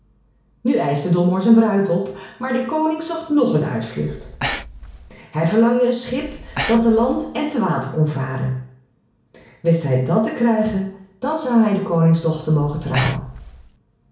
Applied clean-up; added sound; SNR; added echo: none; Breathing; 9 dB; reverberation time 0.6 s.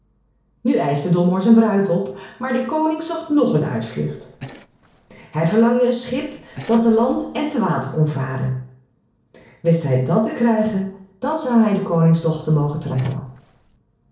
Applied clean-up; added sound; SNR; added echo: neural separator model SepFormer DNS4.